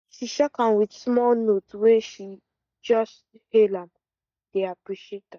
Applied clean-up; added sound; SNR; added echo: neural mask model DeepFilterNet 3.